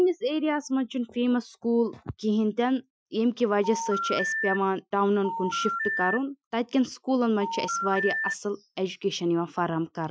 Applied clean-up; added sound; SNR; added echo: classical method Wiener filter.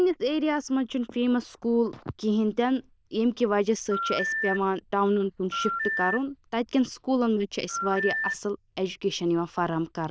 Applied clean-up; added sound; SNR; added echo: neural diffusion model UNIVERSE++.